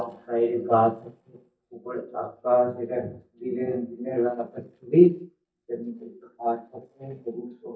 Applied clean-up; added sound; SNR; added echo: neural mask model DeepFilterNet 3.